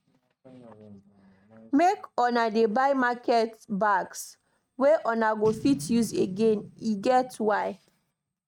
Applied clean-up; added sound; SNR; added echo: neural mask model RNNoise.